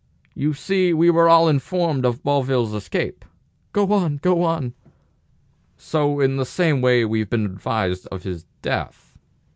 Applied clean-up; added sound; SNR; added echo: none; none; none; none.